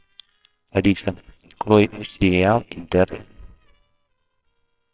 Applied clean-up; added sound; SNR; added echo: neural separator model SepFormer WHAMR!.